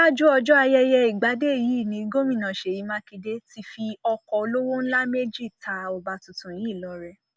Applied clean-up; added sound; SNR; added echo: none; none; none; none.